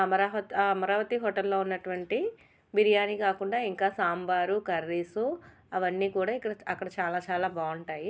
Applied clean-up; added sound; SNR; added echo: none; none; none; none.